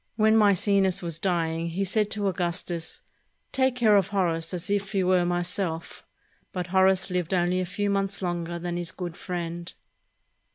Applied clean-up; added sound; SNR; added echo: none; none; none; none.